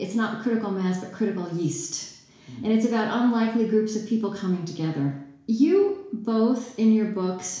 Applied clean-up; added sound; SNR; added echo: none; none; none; reverberation time 0.7 s.